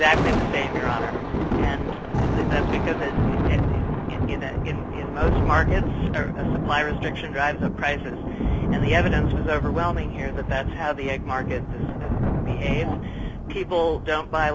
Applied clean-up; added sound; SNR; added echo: none; Thunder; -4 dB; none.